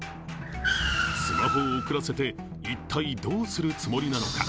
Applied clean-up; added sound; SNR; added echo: none; Car; 1 dB; none.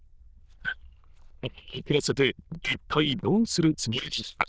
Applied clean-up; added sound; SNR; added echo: neural diffusion model UNIVERSE++.